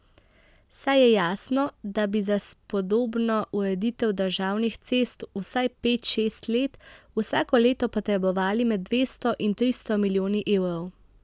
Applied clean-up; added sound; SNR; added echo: none; none; none; none.